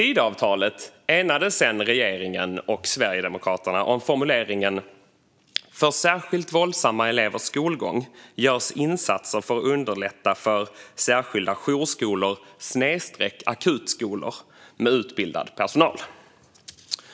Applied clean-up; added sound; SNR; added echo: none; none; none; none.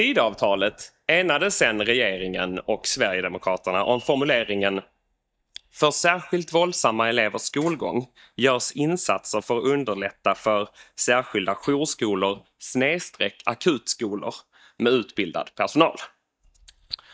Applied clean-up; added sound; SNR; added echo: neural mask model DeepFilterNet 3.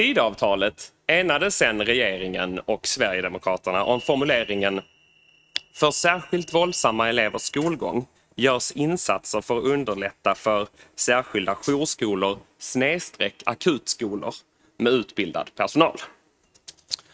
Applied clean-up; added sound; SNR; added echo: neural mask model RNNoise.